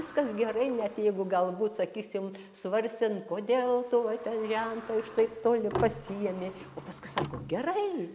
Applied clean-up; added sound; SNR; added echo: none; Sliding door; 13 dB; none.